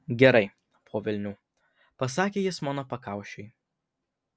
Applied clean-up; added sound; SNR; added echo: none; none; none; none.